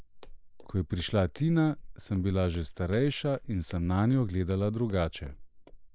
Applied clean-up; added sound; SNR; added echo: neural mask model Resemble Enhance denoiser.